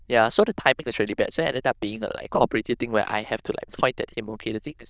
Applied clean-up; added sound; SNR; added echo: neural diffusion model UNIVERSE++.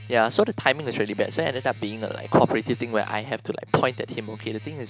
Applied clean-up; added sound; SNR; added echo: none; Domestic sounds, home sounds; 16 dB; none.